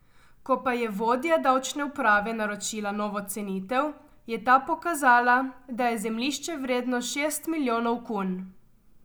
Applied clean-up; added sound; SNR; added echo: none; none; none; none.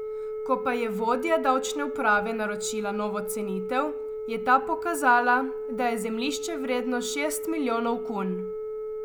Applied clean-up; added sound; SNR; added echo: none; Telephone; 6 dB; none.